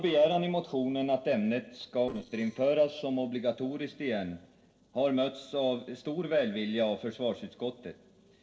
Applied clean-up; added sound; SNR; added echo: neural separator model SepFormer DNS4.